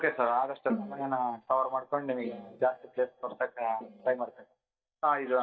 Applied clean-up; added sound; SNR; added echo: neural mask model DeepFilterNet 3.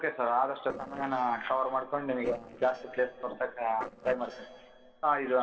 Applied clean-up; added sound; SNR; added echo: neural separator model SepFormer DNS4.